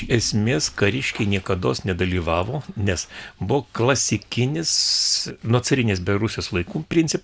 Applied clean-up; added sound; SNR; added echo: none; none; none; none.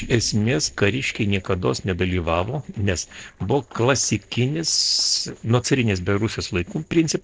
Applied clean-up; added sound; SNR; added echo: neural separator model SepFormer DNS4.